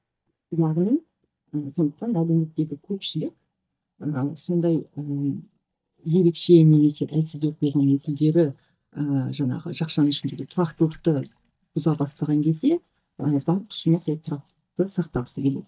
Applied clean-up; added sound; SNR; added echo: neural mask model DeepFilterNet 3.